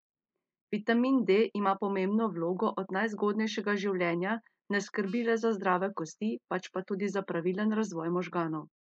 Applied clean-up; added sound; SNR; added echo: neural mask model Resemble Enhance denoiser.